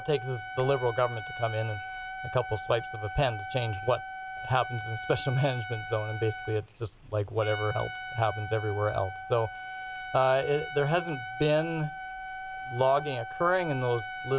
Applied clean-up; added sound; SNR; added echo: none; Trumpet; 9 dB; none.